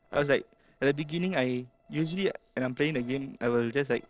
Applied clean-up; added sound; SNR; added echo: neural separator model SepFormer DNS4.